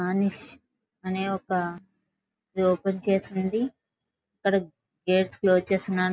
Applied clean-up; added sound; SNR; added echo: none; none; none; none.